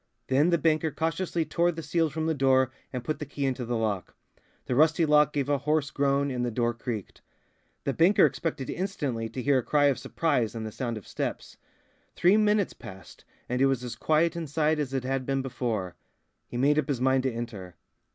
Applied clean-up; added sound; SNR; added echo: none; none; none; none.